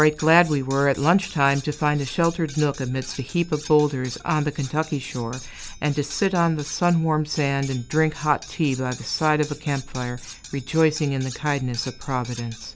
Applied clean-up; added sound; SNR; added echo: none; Cutlery, silverware; 18 dB; none.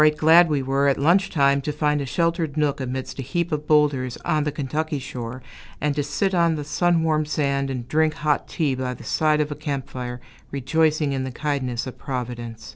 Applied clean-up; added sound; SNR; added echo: none; none; none; none.